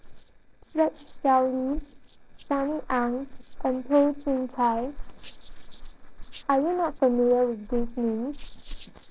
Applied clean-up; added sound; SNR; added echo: neural separator model SepFormer DNS4.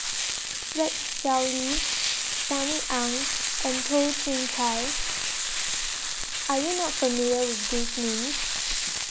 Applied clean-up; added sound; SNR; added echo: none; Frying (food); -2 dB; none.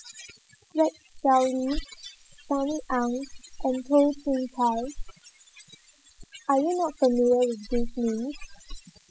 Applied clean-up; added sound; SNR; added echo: classical method spectral subtraction.